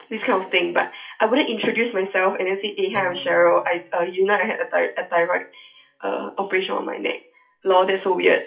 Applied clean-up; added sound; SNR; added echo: classical method WPE with log-MMSE.